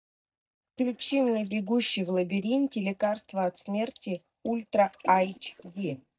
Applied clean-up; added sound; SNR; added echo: neural mask model DeepFilterNet 3.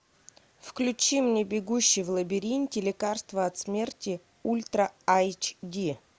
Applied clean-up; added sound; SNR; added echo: none; none; none; none.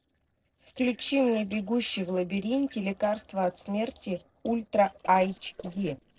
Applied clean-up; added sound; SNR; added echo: neural separator model SepFormer DNS4.